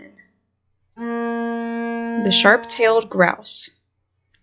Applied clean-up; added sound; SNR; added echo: classical method log-MMSE.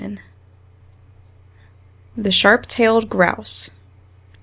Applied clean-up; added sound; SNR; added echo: none; none; none; none.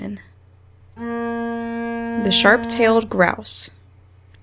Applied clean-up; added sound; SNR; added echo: none; Bowed string instrument; 4 dB; none.